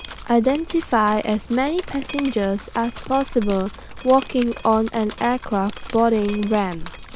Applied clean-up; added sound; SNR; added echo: none; Drip; 12 dB; none.